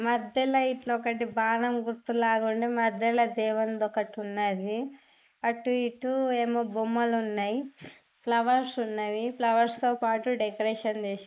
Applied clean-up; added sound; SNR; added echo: neural mask model Resemble Enhance denoiser.